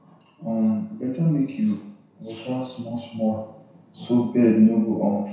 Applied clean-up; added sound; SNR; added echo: none; none; none; reverberation time 0.7 s.